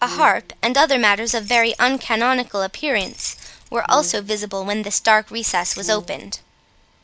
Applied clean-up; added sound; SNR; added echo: none; Keys jangling + Brass instrument; 17 dB; none.